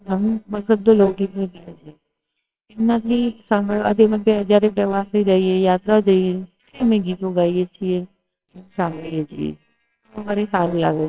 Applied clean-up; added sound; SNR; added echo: neural separator model SepFormer WHAMR!.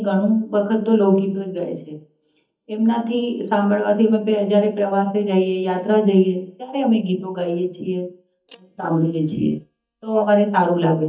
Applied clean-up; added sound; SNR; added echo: neural mask model DeepFilterNet 3.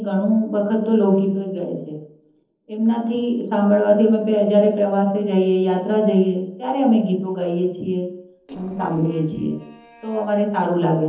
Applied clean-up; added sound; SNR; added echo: neural separator model SepFormer DNS4.